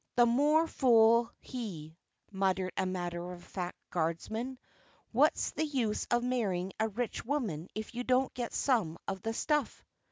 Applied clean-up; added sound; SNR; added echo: none; none; none; none.